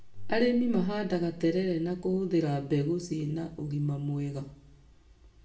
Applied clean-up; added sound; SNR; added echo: none; none; none; reverberation time 0.5 s.